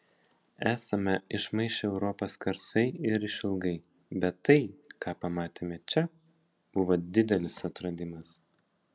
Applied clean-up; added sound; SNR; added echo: none; none; none; none.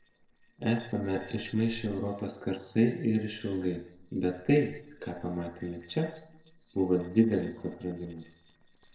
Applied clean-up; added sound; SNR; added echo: neural separator model SepFormer DNS4.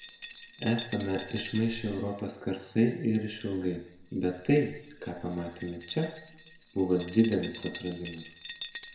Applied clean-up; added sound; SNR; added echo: none; Glass; 16 dB; reverberation time 0.8 s.